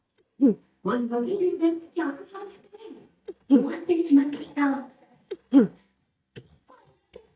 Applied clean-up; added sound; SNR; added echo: neural mask model DeepFilterNet 3.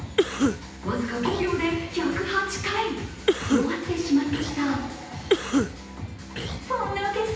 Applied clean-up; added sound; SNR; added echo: none; Cough; 1 dB; reverberation time 0.9 s.